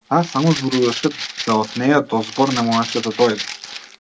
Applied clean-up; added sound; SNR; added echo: none; Rattle (instrument); 11 dB; none.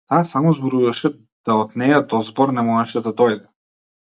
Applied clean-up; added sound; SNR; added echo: none; none; none; none.